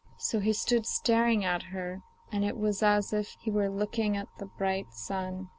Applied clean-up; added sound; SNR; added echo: none; none; none; none.